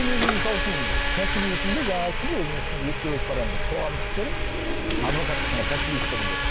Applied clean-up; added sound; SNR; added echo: none; Drawer open or close + Domestic sounds, home sounds; -2 dB; none.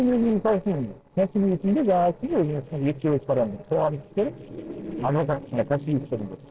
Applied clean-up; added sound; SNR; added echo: neural separator model SepFormer DNS4.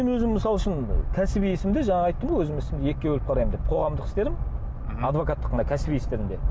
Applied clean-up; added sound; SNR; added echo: none; none; none; none.